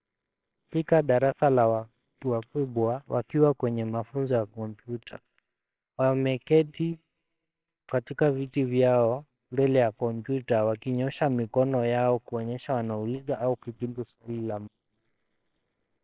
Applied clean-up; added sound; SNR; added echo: neural separator model SepFormer WHAMR!.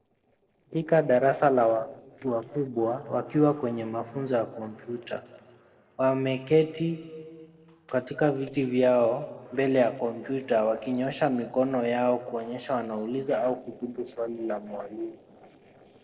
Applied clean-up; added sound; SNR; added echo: neural separator model SepFormer DNS4.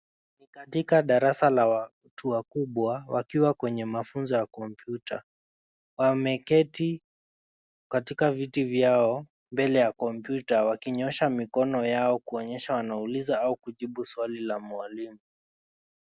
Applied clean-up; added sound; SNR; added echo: none; none; none; none.